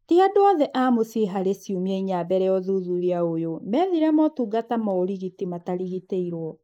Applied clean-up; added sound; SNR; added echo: neural mask model Resemble Enhance denoiser.